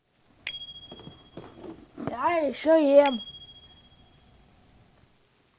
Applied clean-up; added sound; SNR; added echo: none; Bicycle bell; 17 dB; none.